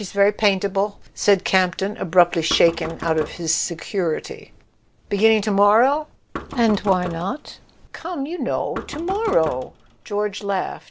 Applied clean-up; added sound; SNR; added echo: none; Knock; 15 dB; none.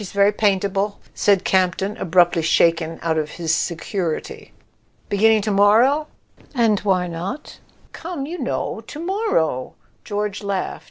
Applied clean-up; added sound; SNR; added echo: none; none; none; none.